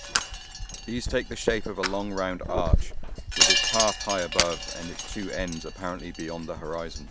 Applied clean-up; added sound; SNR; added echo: none; Wind chime + Fire; -3 dB; none.